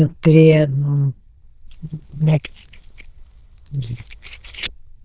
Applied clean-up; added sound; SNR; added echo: neural diffusion model UNIVERSE++.